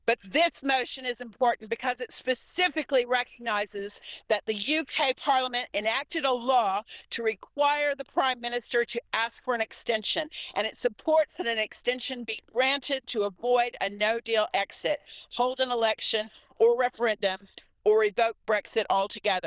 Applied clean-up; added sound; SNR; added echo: neural diffusion model UNIVERSE++.